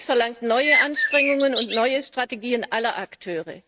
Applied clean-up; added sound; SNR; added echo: neural mask model RNNoise.